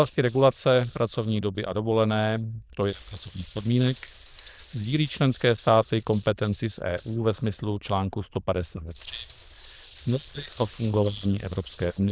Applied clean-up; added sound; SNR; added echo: neural diffusion model UNIVERSE++.